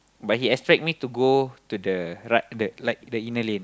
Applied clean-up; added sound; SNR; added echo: none; none; none; none.